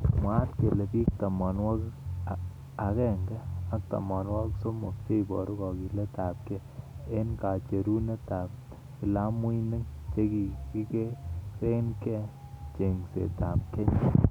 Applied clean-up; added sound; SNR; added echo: none; none; none; none.